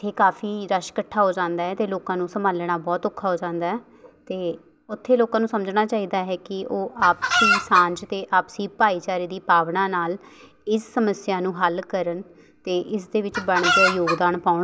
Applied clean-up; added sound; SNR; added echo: none; Chicken, rooster; -1 dB; none.